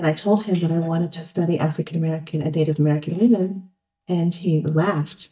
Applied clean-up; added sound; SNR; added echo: neural mask model DeepFilterNet 3.